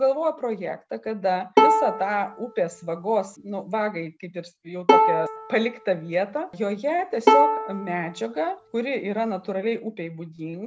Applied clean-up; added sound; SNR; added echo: none; Bowed string instrument; -2 dB; none.